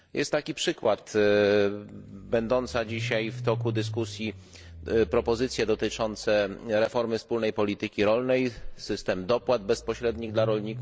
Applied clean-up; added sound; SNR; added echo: none; Engine starting / Car; 14 dB; none.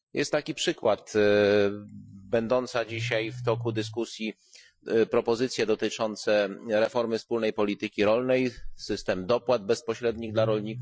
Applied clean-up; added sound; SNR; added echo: classical method Wiener filter.